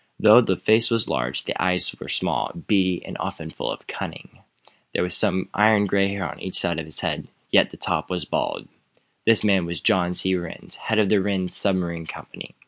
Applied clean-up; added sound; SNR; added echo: none; none; none; none.